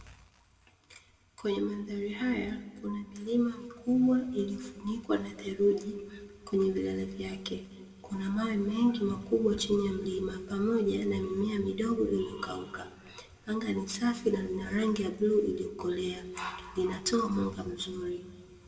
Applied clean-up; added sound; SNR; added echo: none; none; none; reverberation time 1.1 s.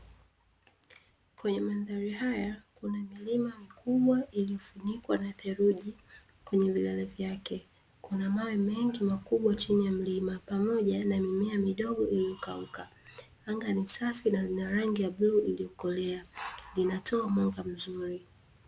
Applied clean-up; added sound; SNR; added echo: none; none; none; none.